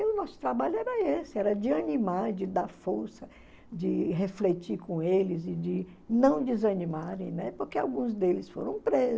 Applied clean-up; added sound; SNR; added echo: none; none; none; none.